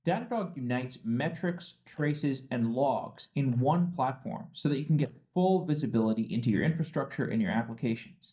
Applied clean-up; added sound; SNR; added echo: neural mask model DeepFilterNet 3.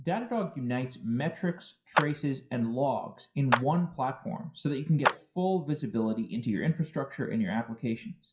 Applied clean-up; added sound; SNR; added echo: classical method WPE with log-MMSE.